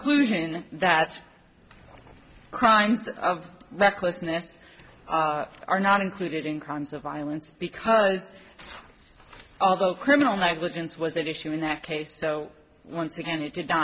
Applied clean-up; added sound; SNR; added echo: none; none; none; none.